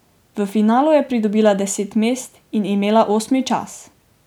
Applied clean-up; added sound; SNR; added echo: none; none; none; none.